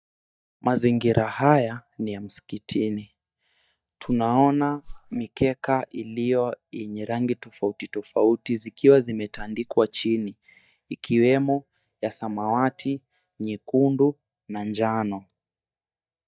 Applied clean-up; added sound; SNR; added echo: neural mask model DeepFilterNet 3.